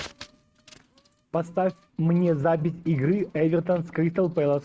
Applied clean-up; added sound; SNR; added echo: neural mask model RNNoise.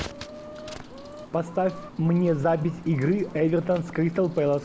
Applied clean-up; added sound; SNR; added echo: none; Rain + Chicken, rooster; 17 dB; none.